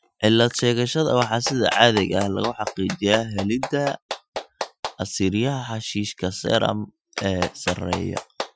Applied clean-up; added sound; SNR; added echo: classical method Wiener filter.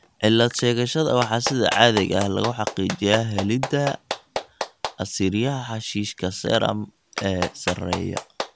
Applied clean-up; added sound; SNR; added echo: none; Clapping; 10 dB; none.